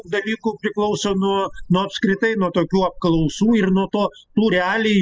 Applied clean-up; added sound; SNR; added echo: classical method spectral subtraction.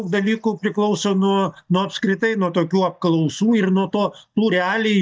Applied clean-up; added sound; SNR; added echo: neural mask model DeepFilterNet 3.